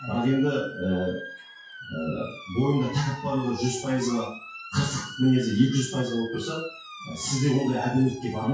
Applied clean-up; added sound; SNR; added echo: classical method WPE with log-MMSE.